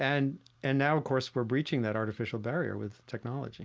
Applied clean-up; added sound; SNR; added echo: none; none; none; none.